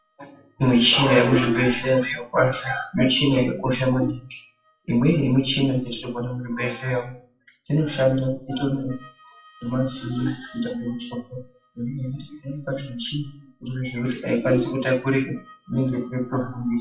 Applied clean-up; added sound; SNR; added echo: classical method WPE with log-MMSE.